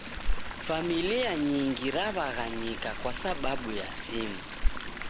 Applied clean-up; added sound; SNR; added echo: none; Chatter / Stream; 0 dB; none.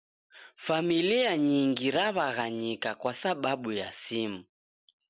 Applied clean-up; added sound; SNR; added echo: none; none; none; none.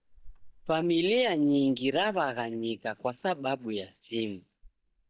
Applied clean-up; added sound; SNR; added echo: neural mask model DeepFilterNet 3.